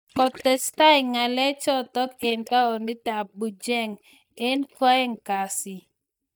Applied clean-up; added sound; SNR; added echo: neural mask model DeepFilterNet 3.